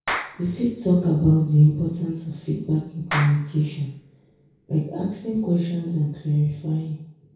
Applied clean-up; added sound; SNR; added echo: none; Clapping; 14 dB; reverberation time 0.5 s.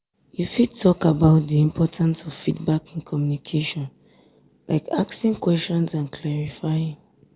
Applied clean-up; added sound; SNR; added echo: none; none; none; none.